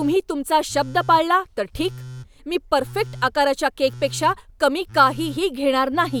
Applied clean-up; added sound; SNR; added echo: none; Telephone; 17 dB; none.